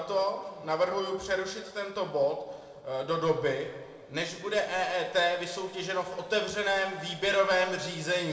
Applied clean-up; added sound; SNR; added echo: none; none; none; reverberation time 1.7 s.